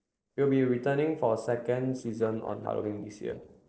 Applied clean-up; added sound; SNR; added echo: neural separator model SepFormer DNS4.